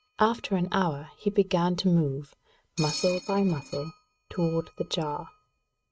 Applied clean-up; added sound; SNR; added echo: neural mask model RNNoise.